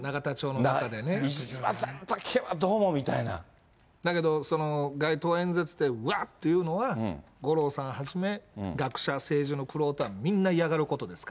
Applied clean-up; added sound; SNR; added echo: none; none; none; none.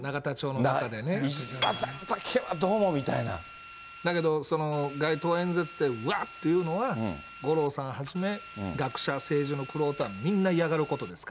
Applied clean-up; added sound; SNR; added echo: none; Piano + Drill; 13 dB; none.